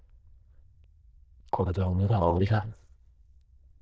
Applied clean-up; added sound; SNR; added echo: neural diffusion model UNIVERSE++.